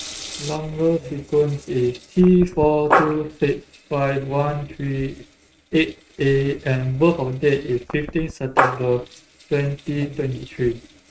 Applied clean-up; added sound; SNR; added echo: neural mask model RNNoise.